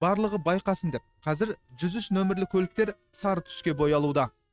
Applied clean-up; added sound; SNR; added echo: neural mask model RNNoise.